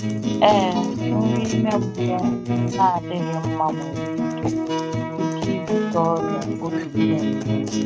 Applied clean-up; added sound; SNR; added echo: neural mask model RNNoise.